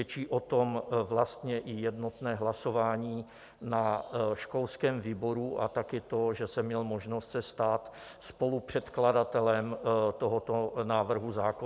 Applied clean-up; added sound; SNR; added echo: none; none; none; none.